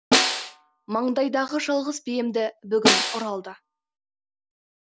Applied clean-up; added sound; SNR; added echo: none; Snare drum; -2 dB; none.